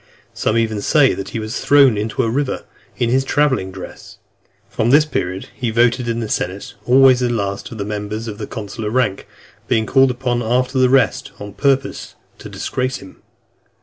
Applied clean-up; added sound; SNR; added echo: none; none; none; none.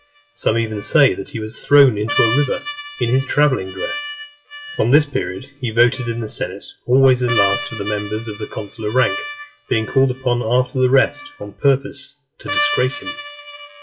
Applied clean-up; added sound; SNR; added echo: classical method WPE with log-MMSE.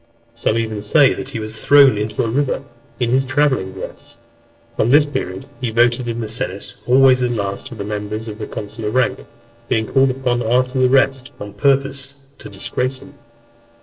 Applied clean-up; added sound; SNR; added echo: neural separator model SepFormer DNS4.